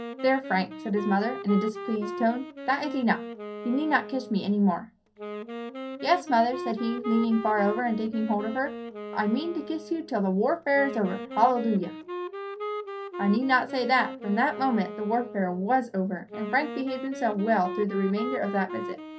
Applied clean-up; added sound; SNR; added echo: none; Wind instrument, woodwind instrument; 10 dB; reverberation time 0.3 s.